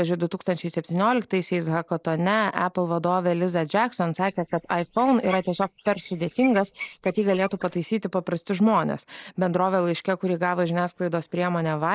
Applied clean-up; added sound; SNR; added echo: neural mask model Resemble Enhance denoiser.